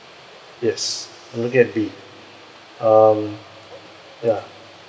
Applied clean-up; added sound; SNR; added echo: none; none; none; none.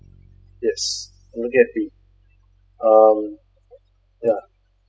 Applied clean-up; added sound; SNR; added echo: classical method spectral subtraction.